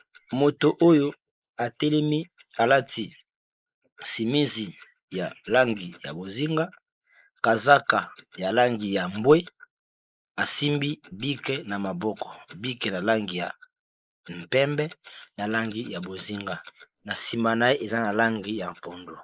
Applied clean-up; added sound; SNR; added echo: neural mask model Resemble Enhance denoiser.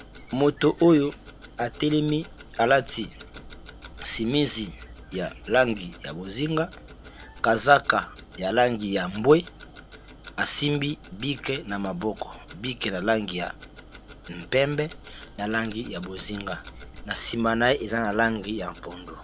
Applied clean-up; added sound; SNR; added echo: none; Tick-tock; 18 dB; none.